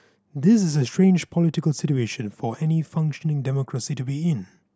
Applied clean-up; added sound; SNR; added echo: none; none; none; none.